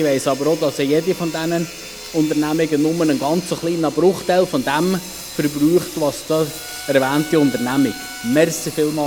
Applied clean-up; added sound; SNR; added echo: none; Trumpet + Sawing; 14 dB; none.